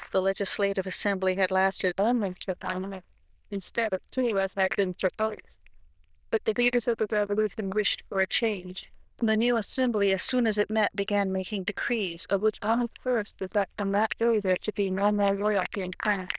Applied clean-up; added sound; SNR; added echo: neural diffusion model UNIVERSE++.